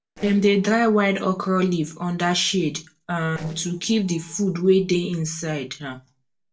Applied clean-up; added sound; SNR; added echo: neural separator model SepFormer DNS4.